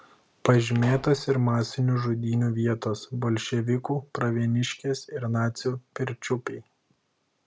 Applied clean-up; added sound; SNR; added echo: none; Explosion; 18 dB; none.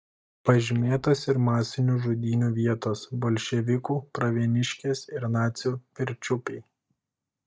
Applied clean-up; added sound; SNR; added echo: neural mask model DeepFilterNet 3.